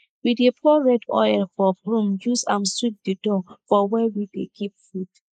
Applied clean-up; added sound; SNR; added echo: neural mask model Resemble Enhance denoiser.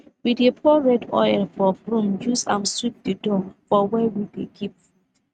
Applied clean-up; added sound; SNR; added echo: neural mask model RNNoise.